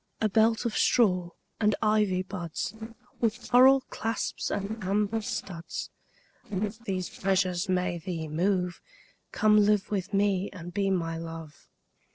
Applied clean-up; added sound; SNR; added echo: neural separator model SepFormer DNS4.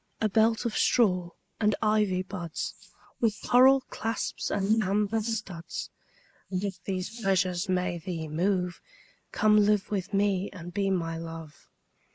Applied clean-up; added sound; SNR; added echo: neural mask model Resemble Enhance denoiser.